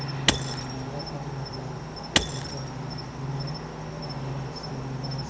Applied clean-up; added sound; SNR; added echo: none; Cricket + Shatter / Crushing; -4 dB; none.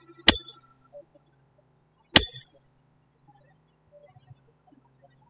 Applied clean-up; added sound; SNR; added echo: classical method spectral subtraction.